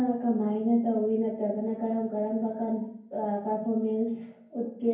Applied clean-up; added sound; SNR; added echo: none; none; none; reverberation time 0.9 s.